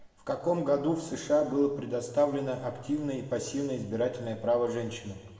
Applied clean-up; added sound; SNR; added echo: none; none; none; reverberation time 1.1 s.